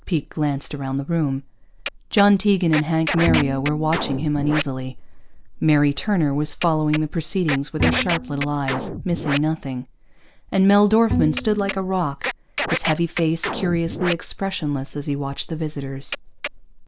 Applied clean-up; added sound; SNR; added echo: none; Scratching (performance technique) + Bowed string instrument; 8 dB; none.